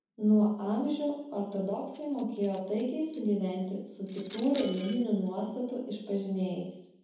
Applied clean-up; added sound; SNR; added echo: none; Cutlery, silverware; 12 dB; reverberation time 0.9 s.